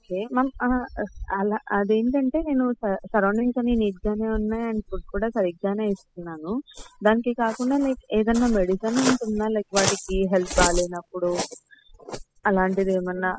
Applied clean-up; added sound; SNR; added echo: classical method spectral subtraction.